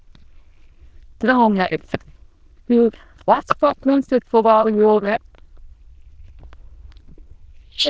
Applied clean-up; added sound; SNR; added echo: neural diffusion model UNIVERSE++.